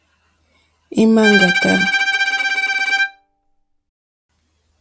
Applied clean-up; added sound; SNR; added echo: none; Bowed string instrument; -2 dB; none.